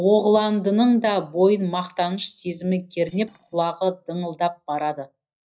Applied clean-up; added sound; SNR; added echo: neural mask model DeepFilterNet 3.